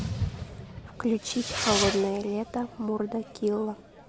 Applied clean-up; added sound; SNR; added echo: none; Fireworks; 5 dB; none.